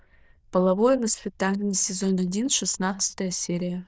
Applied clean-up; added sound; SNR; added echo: neural diffusion model UNIVERSE++.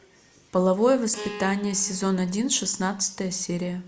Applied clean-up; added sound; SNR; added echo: none; Bowed string instrument; 16 dB; none.